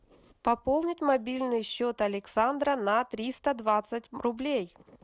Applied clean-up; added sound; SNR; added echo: none; none; none; none.